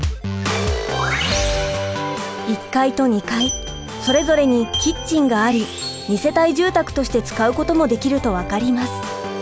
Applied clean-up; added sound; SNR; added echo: none; none; none; none.